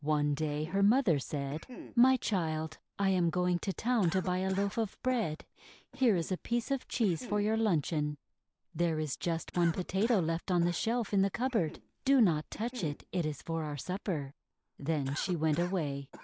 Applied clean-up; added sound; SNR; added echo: none; Cough; 20 dB; none.